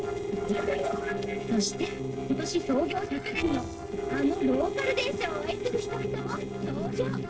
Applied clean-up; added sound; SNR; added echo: neural separator model SepFormer DNS4.